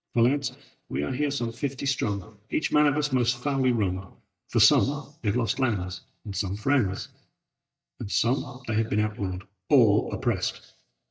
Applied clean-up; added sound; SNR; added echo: neural mask model DeepFilterNet 3.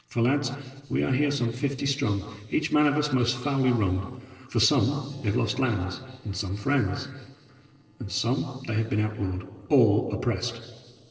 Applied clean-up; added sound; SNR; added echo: neural separator model SepFormer DNS4.